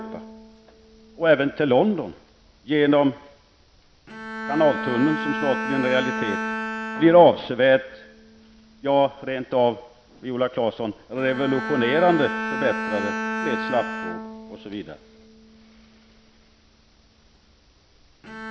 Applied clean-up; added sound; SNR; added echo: none; Bowed string instrument; 9 dB; none.